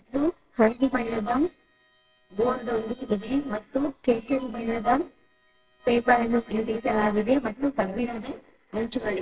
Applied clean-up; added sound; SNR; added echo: neural separator model SepFormer WHAMR!.